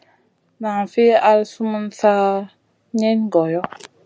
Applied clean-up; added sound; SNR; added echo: none; none; none; none.